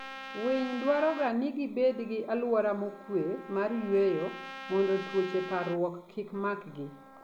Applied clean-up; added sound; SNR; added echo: none; Trumpet; 15 dB; none.